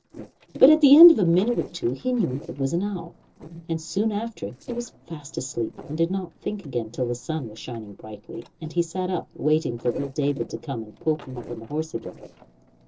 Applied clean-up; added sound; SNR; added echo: neural separator model SepFormer DNS4.